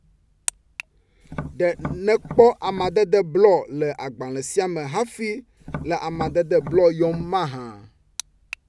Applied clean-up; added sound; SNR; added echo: none; Tap; 12 dB; none.